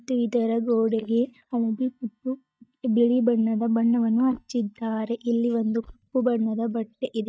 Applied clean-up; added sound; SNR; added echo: neural mask model DeepFilterNet 3.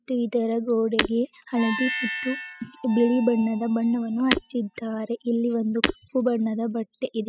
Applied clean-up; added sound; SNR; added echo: classical method spectral subtraction.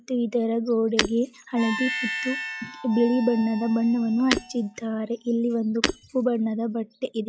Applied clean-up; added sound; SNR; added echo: classical method log-MMSE.